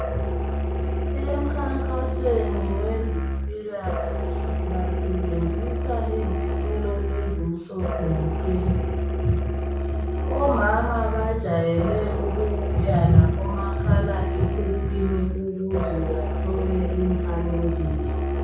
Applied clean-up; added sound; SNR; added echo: none; Musical instrument; -1 dB; reverberation time 0.6 s.